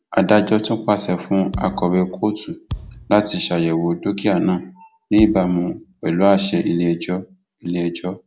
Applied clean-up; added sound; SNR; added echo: none; Thump, thud; 14 dB; none.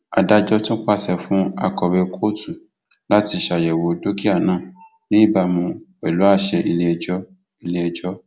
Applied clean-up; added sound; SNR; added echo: none; none; none; none.